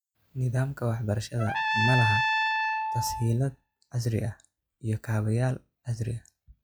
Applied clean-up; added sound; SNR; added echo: classical method log-MMSE.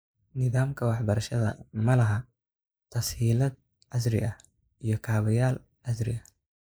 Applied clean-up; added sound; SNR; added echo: neural mask model Resemble Enhance denoiser.